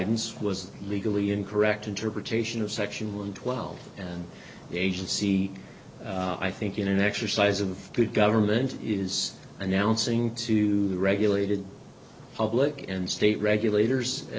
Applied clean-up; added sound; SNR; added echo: none; none; none; none.